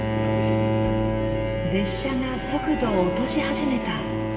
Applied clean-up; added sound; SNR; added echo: none; Bowed string instrument; -1 dB; reverberation time 2.5 s.